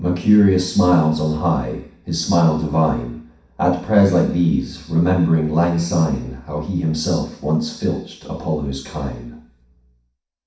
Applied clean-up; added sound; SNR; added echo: none; none; none; reverberation time 0.6 s.